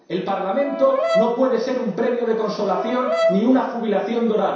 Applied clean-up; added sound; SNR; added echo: none; Brass instrument; 5 dB; reverberation time 0.7 s.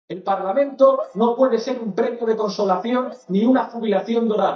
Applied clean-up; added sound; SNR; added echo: neural mask model DeepFilterNet 3.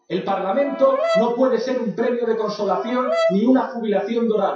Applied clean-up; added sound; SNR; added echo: classical method WPE with log-MMSE.